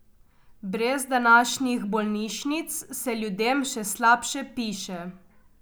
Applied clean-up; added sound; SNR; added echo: none; none; none; none.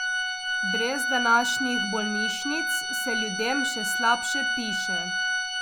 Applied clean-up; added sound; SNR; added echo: none; Organ; -2 dB; none.